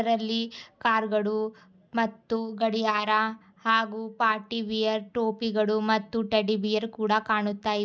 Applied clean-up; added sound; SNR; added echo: none; none; none; none.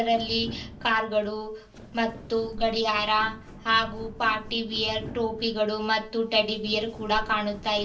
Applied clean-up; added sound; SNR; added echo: none; Walk, footsteps; 14 dB; reverberation time 0.3 s.